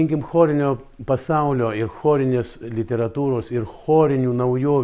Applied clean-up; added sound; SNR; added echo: none; none; none; none.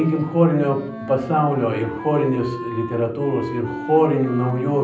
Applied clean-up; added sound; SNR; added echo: none; Wind instrument, woodwind instrument; 12 dB; reverberation time 0.6 s.